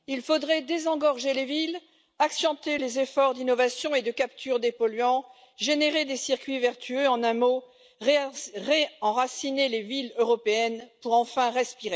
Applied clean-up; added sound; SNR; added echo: none; none; none; none.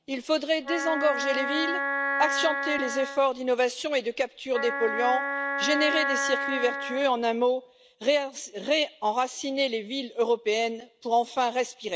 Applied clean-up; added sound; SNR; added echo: none; Wind instrument, woodwind instrument; 3 dB; none.